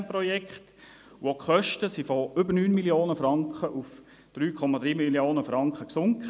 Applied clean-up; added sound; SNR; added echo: none; none; none; none.